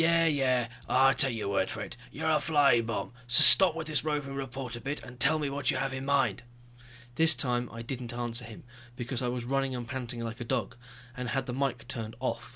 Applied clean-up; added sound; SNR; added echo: none; none; none; none.